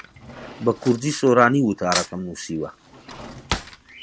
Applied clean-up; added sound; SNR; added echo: none; Cutlery, silverware / Drawer open or close; 11 dB; none.